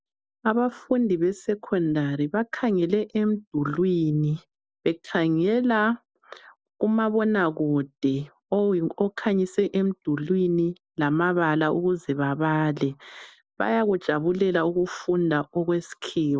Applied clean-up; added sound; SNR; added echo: none; none; none; none.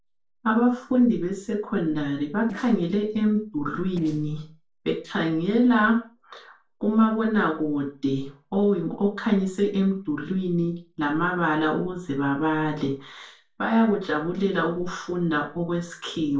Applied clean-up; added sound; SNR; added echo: neural separator model SepFormer DNS4.